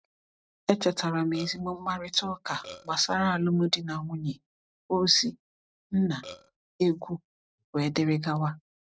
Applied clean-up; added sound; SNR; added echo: neural mask model RNNoise.